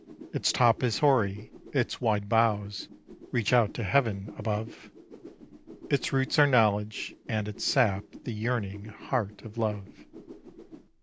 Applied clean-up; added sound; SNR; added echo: none; Whoosh, swoosh, swish; 19 dB; none.